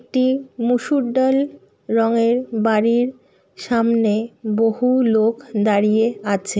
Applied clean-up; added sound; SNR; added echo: none; none; none; none.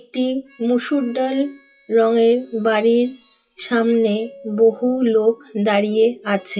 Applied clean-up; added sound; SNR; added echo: classical method WPE with log-MMSE.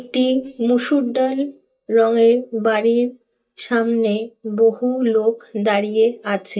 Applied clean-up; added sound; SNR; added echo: neural mask model DeepFilterNet 3.